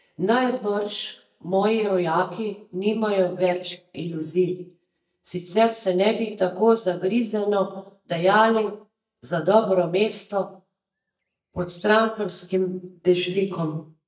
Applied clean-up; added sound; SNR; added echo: neural mask model DeepFilterNet 3.